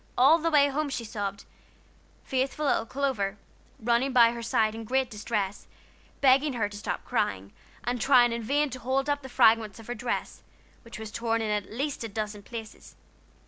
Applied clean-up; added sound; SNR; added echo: none; none; none; none.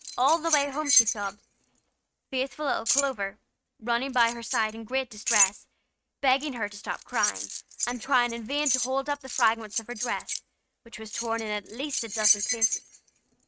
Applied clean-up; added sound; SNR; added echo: neural mask model RNNoise.